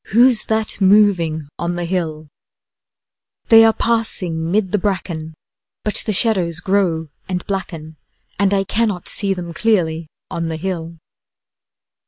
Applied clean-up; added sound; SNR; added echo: none; none; none; none.